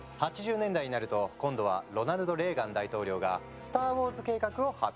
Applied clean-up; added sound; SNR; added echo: none; none; none; none.